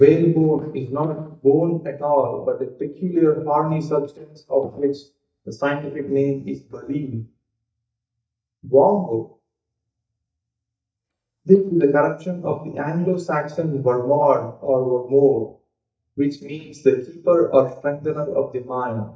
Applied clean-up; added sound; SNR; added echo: neural mask model DeepFilterNet 3.